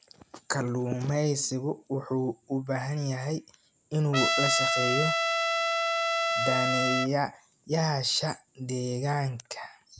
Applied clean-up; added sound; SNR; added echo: none; Trumpet; -3 dB; none.